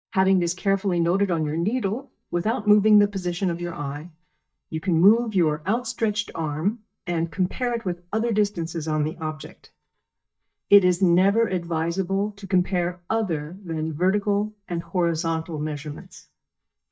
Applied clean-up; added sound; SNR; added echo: neural mask model DeepFilterNet 3.